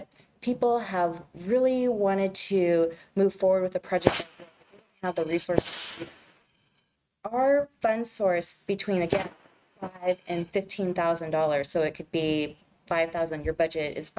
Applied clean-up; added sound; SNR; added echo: neural mask model RNNoise.